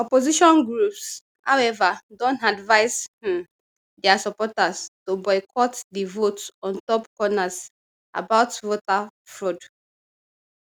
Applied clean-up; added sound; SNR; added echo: none; none; none; none.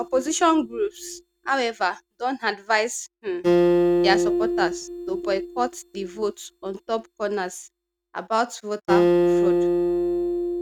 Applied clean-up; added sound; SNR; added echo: neural mask model RNNoise.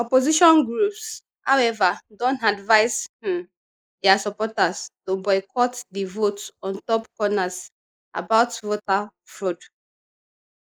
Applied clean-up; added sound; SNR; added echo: neural mask model Resemble Enhance denoiser.